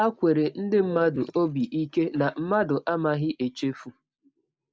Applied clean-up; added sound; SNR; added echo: neural mask model Resemble Enhance denoiser.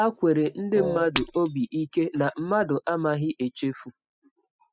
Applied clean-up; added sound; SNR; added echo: classical method spectral subtraction.